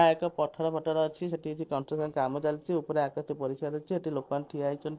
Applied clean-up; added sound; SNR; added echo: neural separator model SepFormer DNS4.